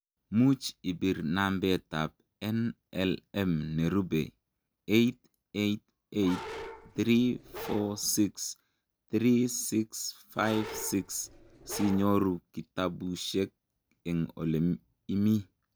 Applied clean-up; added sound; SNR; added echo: none; Bark; 13 dB; none.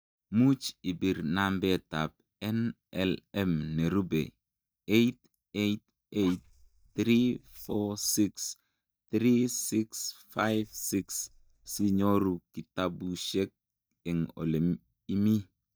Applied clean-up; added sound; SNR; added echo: neural mask model DeepFilterNet 3.